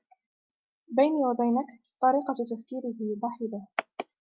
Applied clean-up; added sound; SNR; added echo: none; none; none; none.